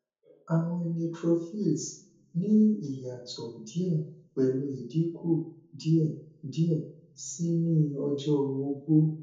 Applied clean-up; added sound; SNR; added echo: none; none; none; reverberation time 0.6 s.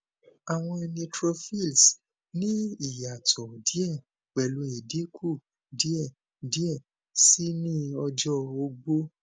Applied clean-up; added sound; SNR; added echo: none; none; none; none.